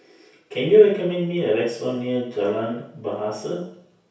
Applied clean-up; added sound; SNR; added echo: none; none; none; reverberation time 0.6 s.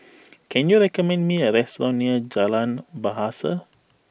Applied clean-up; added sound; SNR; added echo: none; none; none; none.